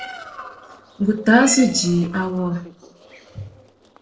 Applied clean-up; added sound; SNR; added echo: neural separator model SepFormer DNS4.